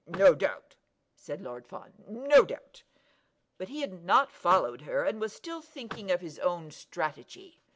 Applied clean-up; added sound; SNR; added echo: none; Vehicle; 19 dB; none.